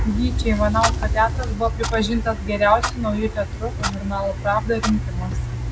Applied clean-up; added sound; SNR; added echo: none; Clock; 2 dB; none.